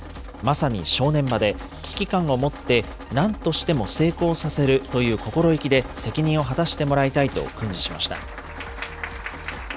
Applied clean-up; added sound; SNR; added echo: none; Drip; 17 dB; none.